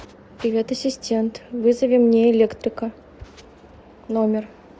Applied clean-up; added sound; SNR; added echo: none; none; none; none.